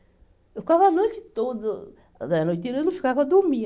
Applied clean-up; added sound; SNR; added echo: none; none; none; none.